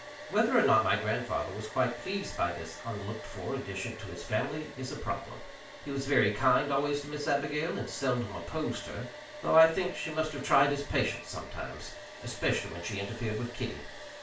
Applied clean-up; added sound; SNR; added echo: none; Domestic sounds, home sounds; 14 dB; reverberation time 0.3 s.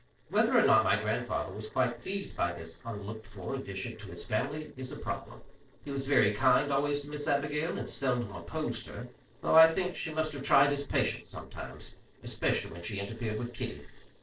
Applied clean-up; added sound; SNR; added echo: neural separator model SepFormer DNS4.